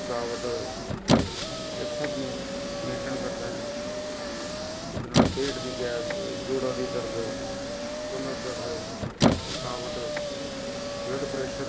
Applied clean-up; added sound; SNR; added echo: none; Squeak; -5 dB; reverberation time 0.9 s.